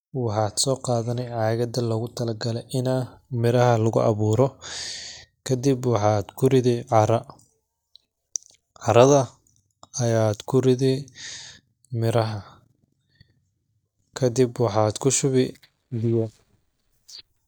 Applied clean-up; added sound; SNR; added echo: neural mask model DeepFilterNet 3.